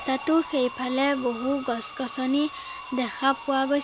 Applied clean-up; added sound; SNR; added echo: none; Alarm; 4 dB; none.